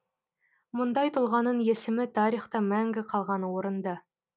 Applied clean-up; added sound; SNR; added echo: none; none; none; none.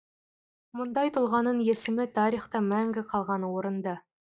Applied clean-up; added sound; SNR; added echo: neural mask model DeepFilterNet 3.